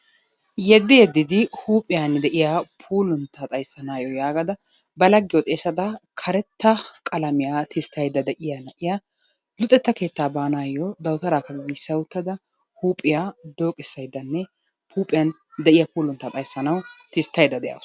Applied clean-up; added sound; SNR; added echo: none; none; none; none.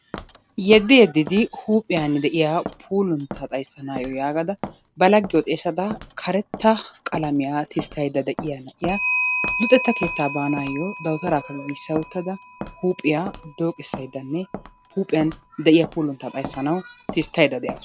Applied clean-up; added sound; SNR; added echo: none; Clock + Walk, footsteps; 11 dB; none.